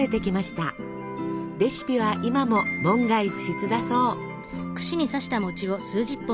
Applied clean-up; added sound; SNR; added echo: none; Wind chime; 14 dB; none.